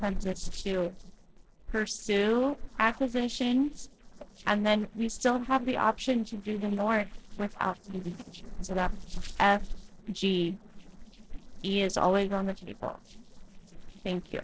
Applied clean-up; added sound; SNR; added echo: neural separator model SepFormer DNS4.